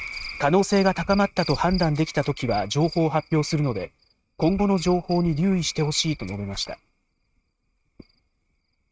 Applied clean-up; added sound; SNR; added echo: neural mask model RNNoise.